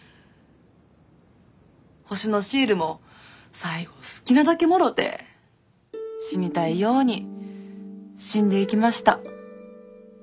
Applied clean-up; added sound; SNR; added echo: none; none; none; none.